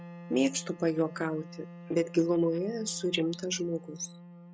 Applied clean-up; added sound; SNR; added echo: none; Wind instrument, woodwind instrument; 15 dB; none.